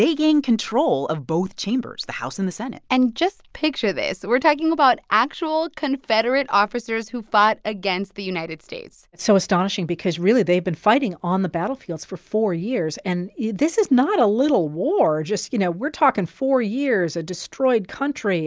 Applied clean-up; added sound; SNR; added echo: none; none; none; none.